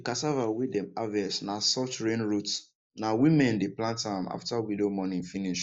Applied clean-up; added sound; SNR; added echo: neural mask model DeepFilterNet 3.